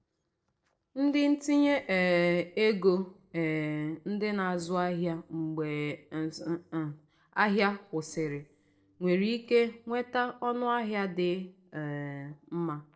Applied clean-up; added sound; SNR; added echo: neural separator model SepFormer DNS4.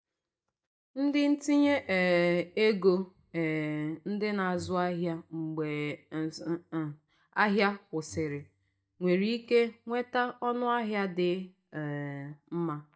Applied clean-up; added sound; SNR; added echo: neural mask model DeepFilterNet 3.